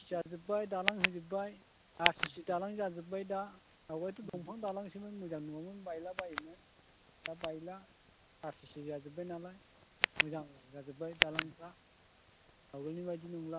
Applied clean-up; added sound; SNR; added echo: none; Tick; -1 dB; none.